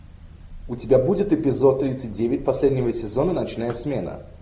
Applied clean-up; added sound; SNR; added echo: none; none; none; none.